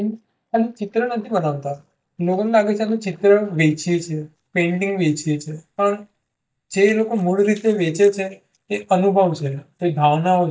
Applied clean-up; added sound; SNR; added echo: neural mask model DeepFilterNet 3.